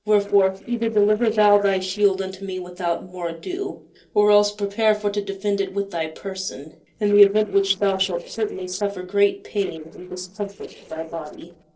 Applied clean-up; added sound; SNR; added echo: neural separator model SepFormer DNS4.